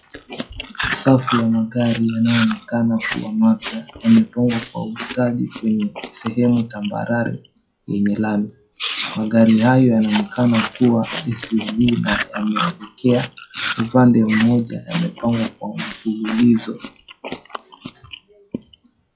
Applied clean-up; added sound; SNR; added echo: classical method WPE with log-MMSE.